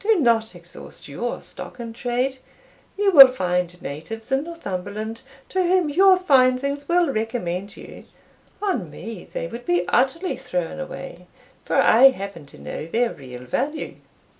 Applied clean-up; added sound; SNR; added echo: none; none; none; none.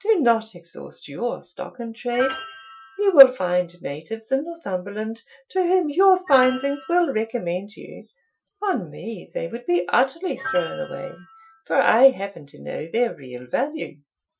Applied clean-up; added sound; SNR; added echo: classical method Wiener filter.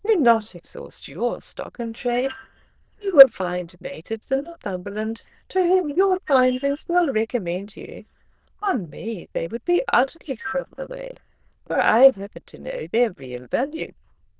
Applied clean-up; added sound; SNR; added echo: neural diffusion model UNIVERSE++.